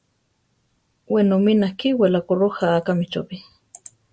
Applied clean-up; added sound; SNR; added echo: none; none; none; none.